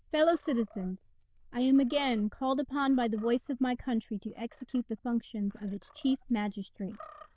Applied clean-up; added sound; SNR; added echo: neural diffusion model UNIVERSE++.